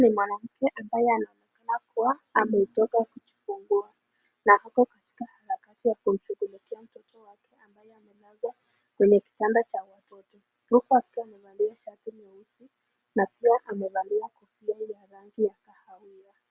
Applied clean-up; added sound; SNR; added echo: none; none; none; none.